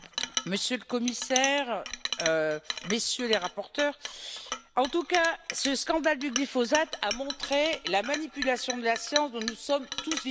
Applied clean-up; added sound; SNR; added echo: none; Chink, clink; 8 dB; none.